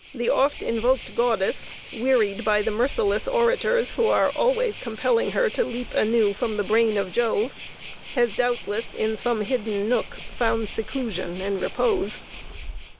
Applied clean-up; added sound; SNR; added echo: none; Waves, surf; 6 dB; none.